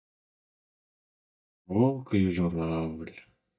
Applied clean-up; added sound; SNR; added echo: neural mask model DeepFilterNet 3.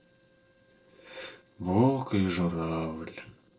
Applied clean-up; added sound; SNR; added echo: neural separator model SepFormer DNS4.